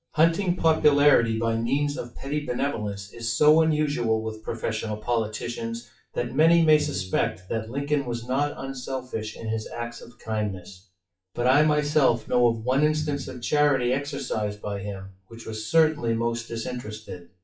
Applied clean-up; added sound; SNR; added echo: classical method WPE with log-MMSE.